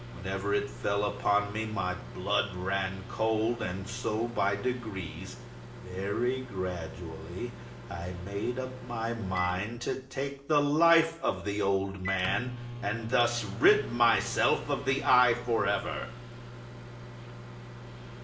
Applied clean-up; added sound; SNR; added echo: none; Microwave oven; 12 dB; reverberation time 0.6 s.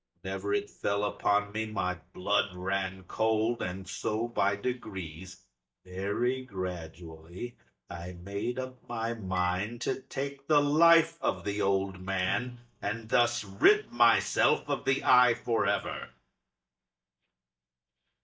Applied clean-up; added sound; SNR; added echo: neural mask model DeepFilterNet 3.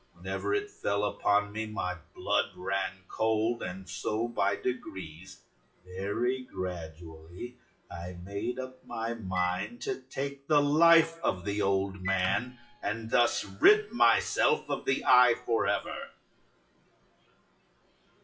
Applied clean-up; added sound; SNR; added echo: classical method WPE with log-MMSE.